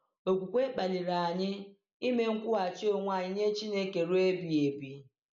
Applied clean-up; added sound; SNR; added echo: none; none; none; none.